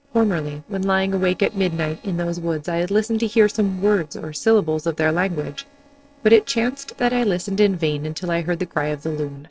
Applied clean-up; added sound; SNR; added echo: neural separator model SepFormer DNS4.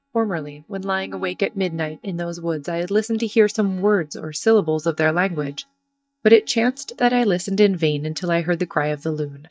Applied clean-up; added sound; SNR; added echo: neural mask model DeepFilterNet 3.